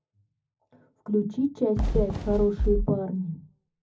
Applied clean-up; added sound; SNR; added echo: none; Fireworks; 0 dB; reverberation time 0.4 s.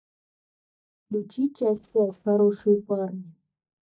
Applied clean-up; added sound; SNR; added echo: neural mask model DeepFilterNet 3.